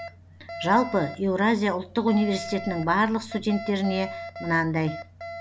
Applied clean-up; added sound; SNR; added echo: none; Alarm; 13 dB; none.